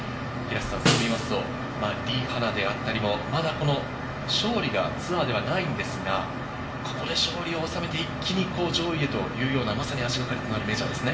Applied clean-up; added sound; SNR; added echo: none; Snare drum; 2 dB; reverberation time 0.7 s.